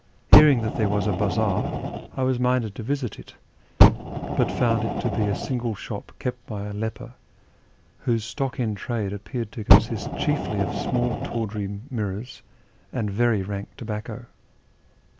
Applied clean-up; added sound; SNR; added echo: none; Fire; -3 dB; none.